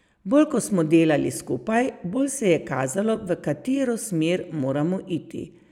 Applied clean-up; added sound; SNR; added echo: none; none; none; none.